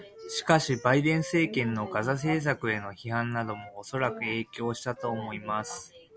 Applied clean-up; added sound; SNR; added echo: none; Wind instrument, woodwind instrument; 19 dB; none.